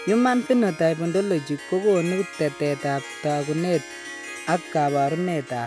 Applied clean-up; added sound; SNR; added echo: none; Harp; 14 dB; none.